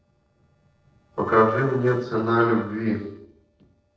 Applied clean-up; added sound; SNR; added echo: neural separator model SepFormer DNS4.